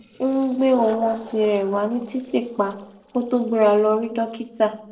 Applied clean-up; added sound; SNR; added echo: neural separator model SepFormer DNS4.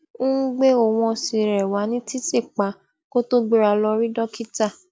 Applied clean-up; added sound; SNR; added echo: none; none; none; none.